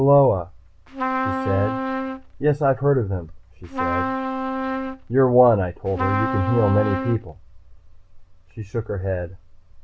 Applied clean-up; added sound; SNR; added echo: none; Trumpet; 4 dB; none.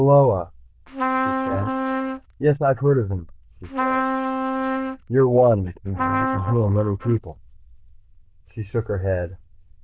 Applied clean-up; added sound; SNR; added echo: neural diffusion model UNIVERSE++.